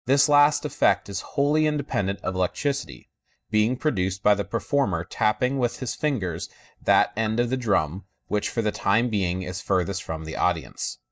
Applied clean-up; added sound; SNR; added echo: neural mask model DeepFilterNet 3.